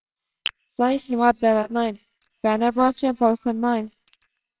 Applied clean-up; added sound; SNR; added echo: neural separator model SepFormer WHAMR!.